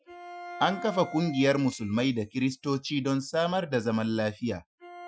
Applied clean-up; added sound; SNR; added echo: classical method Wiener filter.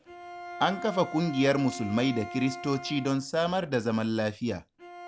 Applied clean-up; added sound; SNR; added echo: none; Bowed string instrument; 14 dB; none.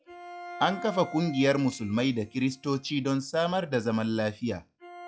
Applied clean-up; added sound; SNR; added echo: classical method log-MMSE.